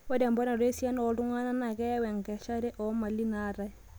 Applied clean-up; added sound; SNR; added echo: none; none; none; none.